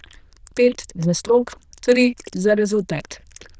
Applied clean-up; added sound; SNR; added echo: neural diffusion model UNIVERSE++.